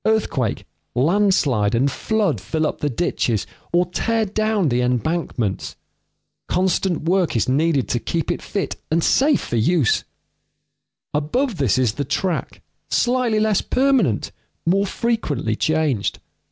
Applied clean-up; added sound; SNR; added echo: none; none; none; none.